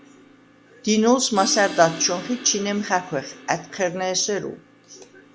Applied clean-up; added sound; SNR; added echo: none; Crash cymbal; 16 dB; none.